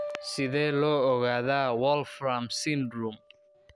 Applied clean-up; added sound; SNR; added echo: none; Piano; 17 dB; none.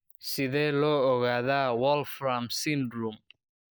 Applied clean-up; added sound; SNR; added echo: neural mask model Resemble Enhance denoiser.